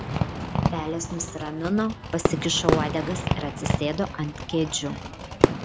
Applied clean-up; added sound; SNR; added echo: none; Fireworks; -2 dB; none.